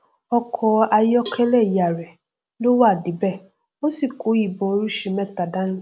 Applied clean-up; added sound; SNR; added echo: none; Cowbell; 19 dB; none.